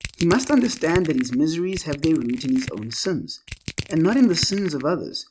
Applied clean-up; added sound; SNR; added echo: neural mask model RNNoise.